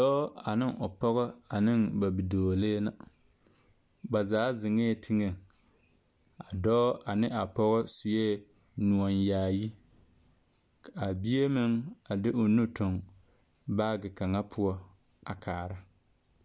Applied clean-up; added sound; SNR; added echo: none; none; none; none.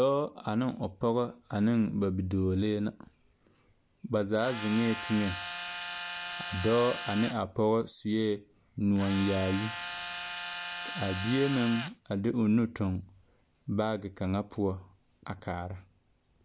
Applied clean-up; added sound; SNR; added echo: none; Tools; 8 dB; none.